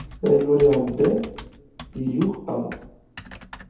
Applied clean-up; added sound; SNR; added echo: none; Typing; 17 dB; reverberation time 0.8 s.